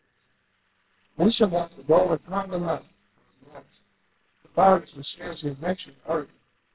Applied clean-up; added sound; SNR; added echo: neural separator model SepFormer WHAMR!.